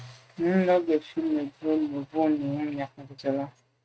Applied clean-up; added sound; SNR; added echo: neural mask model RNNoise.